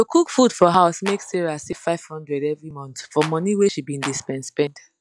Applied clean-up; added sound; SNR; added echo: classical method log-MMSE.